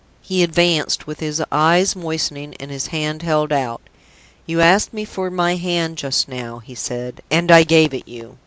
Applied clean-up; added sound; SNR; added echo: none; none; none; none.